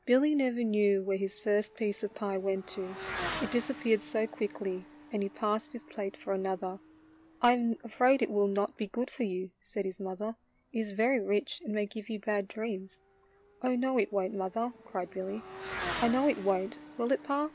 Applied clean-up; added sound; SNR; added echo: none; Motorcycle / Accelerating, revving, vroom; 15 dB; none.